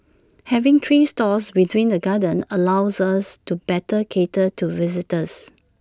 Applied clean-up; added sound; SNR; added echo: none; none; none; none.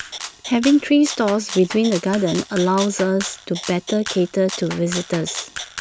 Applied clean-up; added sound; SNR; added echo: none; Rattle (instrument); 12 dB; none.